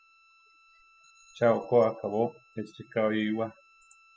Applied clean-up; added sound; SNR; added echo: classical method spectral subtraction.